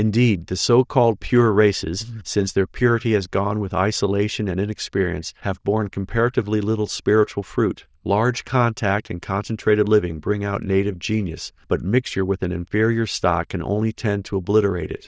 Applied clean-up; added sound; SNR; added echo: neural diffusion model UNIVERSE++.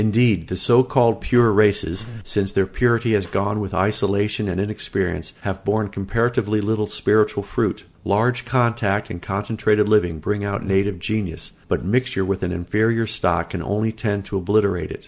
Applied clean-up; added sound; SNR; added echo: none; Buzz; 17 dB; none.